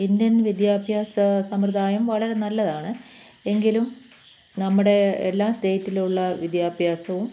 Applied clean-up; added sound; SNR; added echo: none; none; none; none.